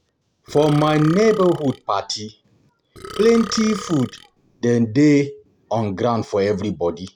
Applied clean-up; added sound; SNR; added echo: none; Burping, eructation; 14 dB; none.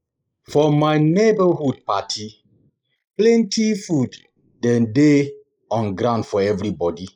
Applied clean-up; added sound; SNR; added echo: neural mask model Resemble Enhance denoiser.